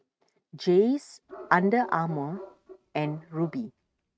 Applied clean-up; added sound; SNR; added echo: neural mask model RNNoise.